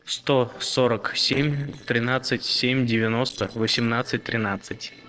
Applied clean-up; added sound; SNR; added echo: neural separator model SepFormer DNS4.